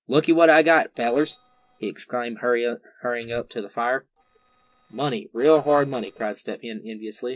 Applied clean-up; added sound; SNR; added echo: neural separator model SepFormer DNS4.